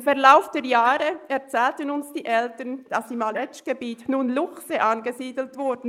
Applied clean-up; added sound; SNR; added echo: neural mask model Resemble Enhance denoiser.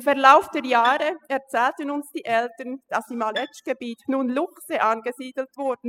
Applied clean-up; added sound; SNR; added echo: classical method spectral subtraction.